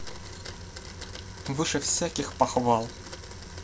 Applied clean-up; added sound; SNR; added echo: none; Domestic sounds, home sounds; 14 dB; none.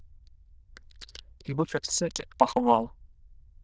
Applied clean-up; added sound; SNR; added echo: neural diffusion model UNIVERSE++.